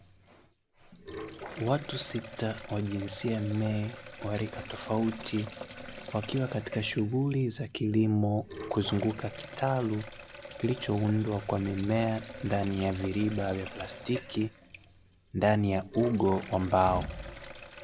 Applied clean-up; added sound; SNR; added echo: none; Sink (filling or washing); 14 dB; none.